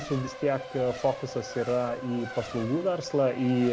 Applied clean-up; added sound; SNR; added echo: none; Race car, auto racing; 12 dB; none.